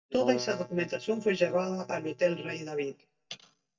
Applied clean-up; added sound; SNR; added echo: neural mask model DeepFilterNet 3.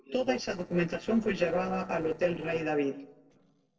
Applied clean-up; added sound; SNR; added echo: neural separator model SepFormer DNS4.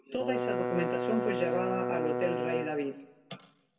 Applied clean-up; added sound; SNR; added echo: none; Bowed string instrument; -1 dB; reverberation time 0.9 s.